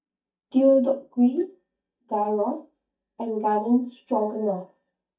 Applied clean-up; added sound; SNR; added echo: neural mask model DeepFilterNet 3.